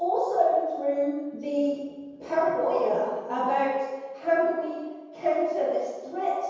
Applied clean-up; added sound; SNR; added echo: none; none; none; reverberation time 1.2 s.